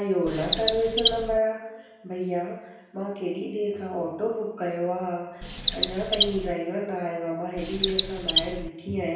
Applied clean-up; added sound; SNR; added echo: none; Chirp, tweet; -1 dB; reverberation time 0.9 s.